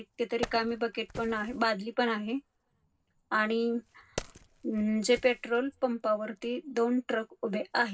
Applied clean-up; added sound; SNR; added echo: none; Wood; 17 dB; reverberation time 0.4 s.